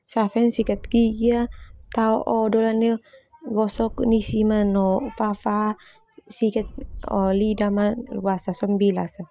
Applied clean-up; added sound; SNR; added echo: none; Boom; 17 dB; none.